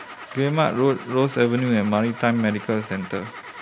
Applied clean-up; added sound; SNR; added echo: none; Engine starting / Car; 16 dB; none.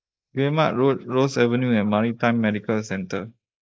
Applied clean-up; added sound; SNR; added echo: neural mask model Resemble Enhance denoiser.